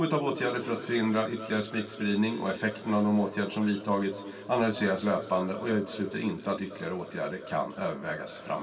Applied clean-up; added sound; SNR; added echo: none; none; none; reverberation time 2.8 s.